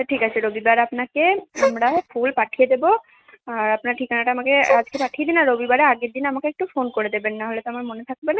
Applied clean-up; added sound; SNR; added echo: neural mask model RNNoise.